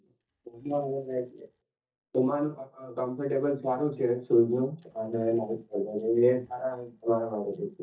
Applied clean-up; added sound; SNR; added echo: neural mask model DeepFilterNet 3.